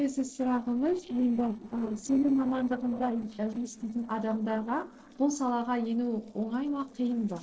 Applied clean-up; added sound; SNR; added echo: neural separator model SepFormer DNS4.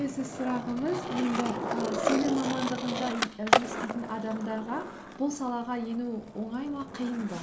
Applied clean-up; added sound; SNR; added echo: none; Skateboard; 1 dB; none.